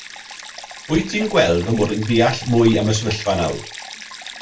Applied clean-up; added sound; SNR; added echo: none; Stream; 15 dB; reverberation time 0.2 s.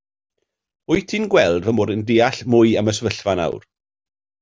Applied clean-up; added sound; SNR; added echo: none; none; none; none.